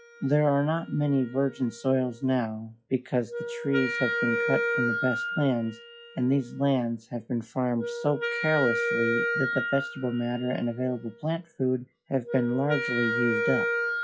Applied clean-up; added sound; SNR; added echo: classical method log-MMSE.